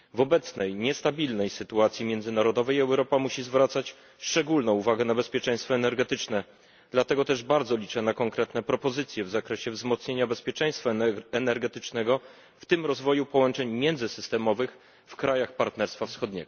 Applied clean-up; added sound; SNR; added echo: none; none; none; none.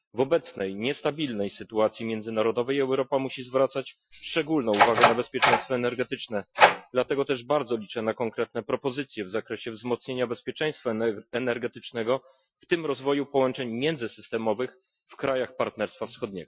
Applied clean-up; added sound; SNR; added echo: classical method Wiener filter.